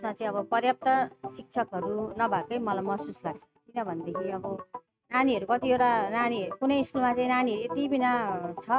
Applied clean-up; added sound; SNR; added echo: neural mask model RNNoise.